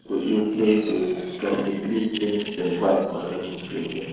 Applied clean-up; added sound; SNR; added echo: neural separator model SepFormer DNS4.